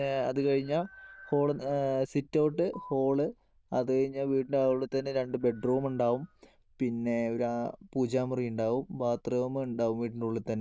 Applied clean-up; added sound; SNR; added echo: neural diffusion model UNIVERSE++.